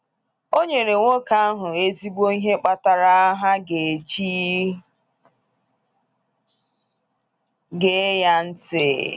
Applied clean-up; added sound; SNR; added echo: none; none; none; none.